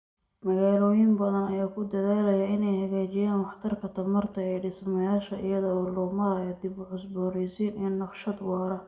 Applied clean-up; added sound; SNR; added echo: none; none; none; reverberation time 0.8 s.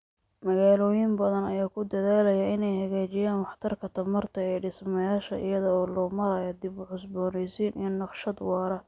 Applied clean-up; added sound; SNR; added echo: none; none; none; none.